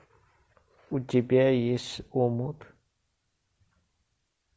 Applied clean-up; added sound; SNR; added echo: none; none; none; none.